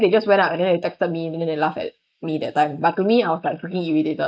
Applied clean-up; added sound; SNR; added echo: neural mask model Resemble Enhance denoiser.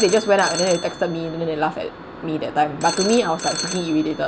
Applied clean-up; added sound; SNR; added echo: none; Telephone; 7 dB; none.